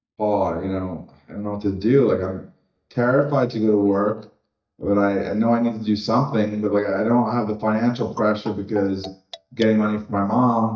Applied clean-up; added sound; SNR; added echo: neural mask model DeepFilterNet 3.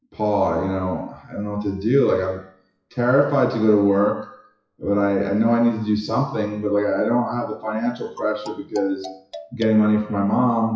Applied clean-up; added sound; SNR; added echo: classical method WPE with log-MMSE.